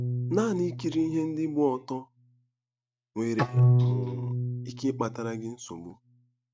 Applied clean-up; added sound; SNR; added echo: neural mask model RNNoise.